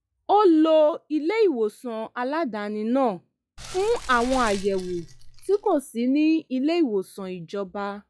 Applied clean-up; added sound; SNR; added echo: classical method log-MMSE.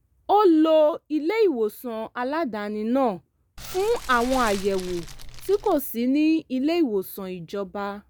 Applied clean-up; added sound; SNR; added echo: none; Fire; 12 dB; none.